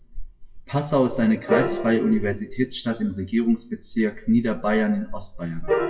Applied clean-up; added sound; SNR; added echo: classical method WPE with log-MMSE.